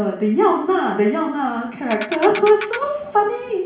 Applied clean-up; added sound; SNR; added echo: none; Ratchet, pawl; 12 dB; reverberation time 0.6 s.